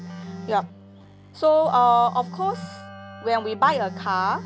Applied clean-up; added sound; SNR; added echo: none; Telephone + Keyboard (musical); 14 dB; none.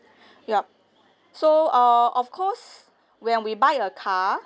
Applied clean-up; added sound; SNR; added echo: none; none; none; none.